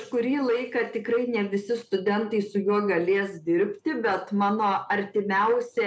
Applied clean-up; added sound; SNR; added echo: none; none; none; none.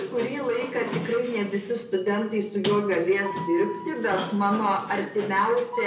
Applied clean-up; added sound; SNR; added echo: none; Sliding door; 10 dB; reverberation time 0.5 s.